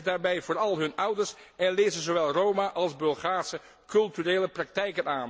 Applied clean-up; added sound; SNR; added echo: none; none; none; none.